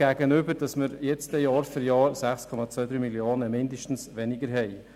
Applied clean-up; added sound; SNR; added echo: none; none; none; none.